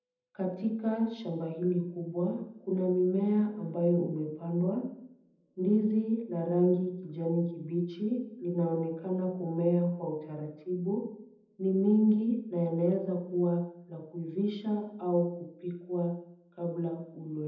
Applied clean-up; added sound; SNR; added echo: none; none; none; reverberation time 0.8 s.